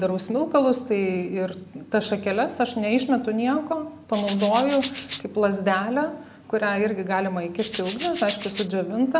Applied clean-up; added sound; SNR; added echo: none; Rattle (instrument); 12 dB; none.